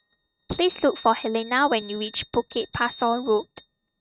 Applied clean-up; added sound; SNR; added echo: neural mask model RNNoise.